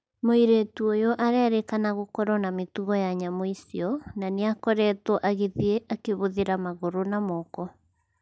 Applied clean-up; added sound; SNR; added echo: none; none; none; none.